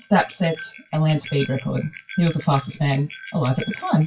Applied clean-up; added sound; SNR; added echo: classical method WPE with log-MMSE.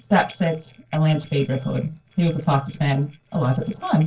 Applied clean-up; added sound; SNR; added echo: neural separator model SepFormer DNS4.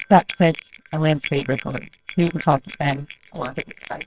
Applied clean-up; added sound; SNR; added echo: neural separator model SepFormer WHAMR!.